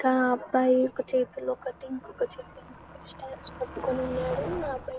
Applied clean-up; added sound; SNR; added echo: none; Motor vehicle (road); 14 dB; none.